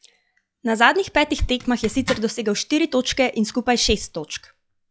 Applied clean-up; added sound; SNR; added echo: classical method log-MMSE.